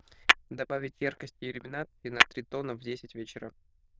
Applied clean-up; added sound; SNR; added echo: neural diffusion model UNIVERSE++.